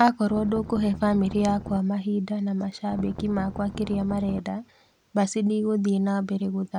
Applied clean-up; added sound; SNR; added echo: none; Strum; 12 dB; none.